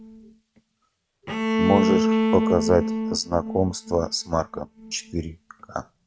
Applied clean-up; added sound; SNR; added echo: neural mask model RNNoise.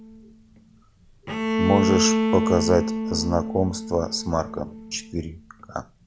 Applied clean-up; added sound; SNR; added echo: none; Bowed string instrument; 1 dB; none.